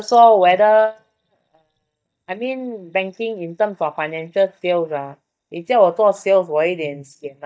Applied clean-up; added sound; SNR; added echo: neural mask model DeepFilterNet 3.